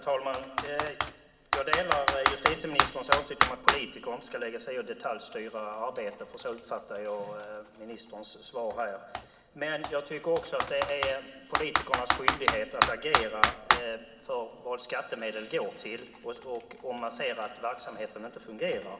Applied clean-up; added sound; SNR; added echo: none; Computer keyboard; -1 dB; reverberation time 2.3 s.